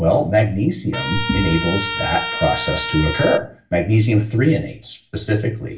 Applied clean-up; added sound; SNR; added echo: none; Trumpet; 7 dB; reverberation time 0.3 s.